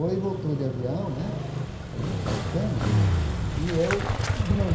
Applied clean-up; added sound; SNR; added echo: none; Motorcycle; -3 dB; reverberation time 0.5 s.